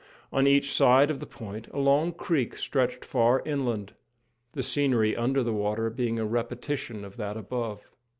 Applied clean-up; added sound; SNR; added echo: none; none; none; none.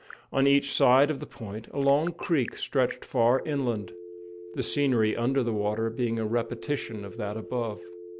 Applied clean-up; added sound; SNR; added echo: none; Telephone; 16 dB; none.